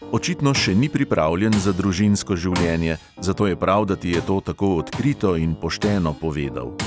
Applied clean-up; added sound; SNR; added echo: none; Piano + Tools; 12 dB; none.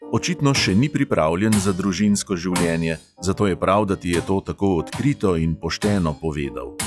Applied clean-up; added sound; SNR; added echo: classical method log-MMSE.